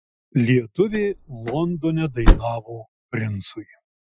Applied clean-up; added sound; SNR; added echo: classical method Wiener filter.